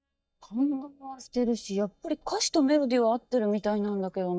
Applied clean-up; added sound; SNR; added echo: neural mask model DeepFilterNet 3.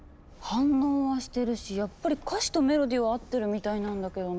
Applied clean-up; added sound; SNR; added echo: none; none; none; none.